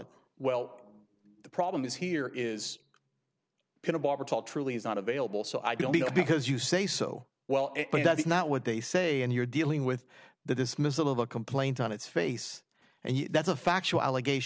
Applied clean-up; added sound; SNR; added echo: none; none; none; none.